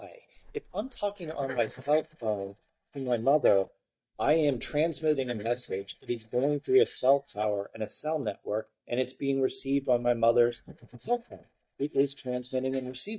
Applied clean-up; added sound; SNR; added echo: neural mask model DeepFilterNet 3.